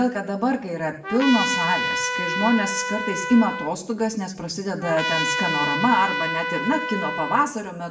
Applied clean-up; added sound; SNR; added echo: none; Trumpet; 3 dB; reverberation time 0.5 s.